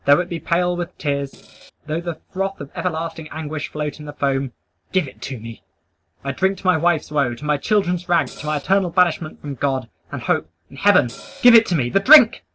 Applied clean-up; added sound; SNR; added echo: neural separator model SepFormer DNS4.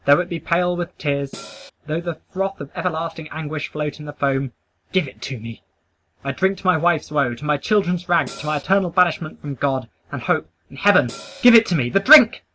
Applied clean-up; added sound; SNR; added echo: none; Cymbal; 14 dB; none.